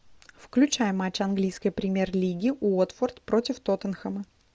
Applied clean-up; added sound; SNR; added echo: none; none; none; none.